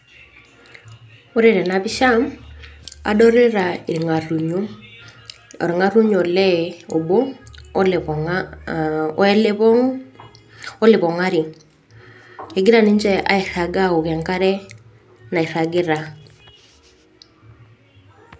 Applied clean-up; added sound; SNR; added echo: none; none; none; none.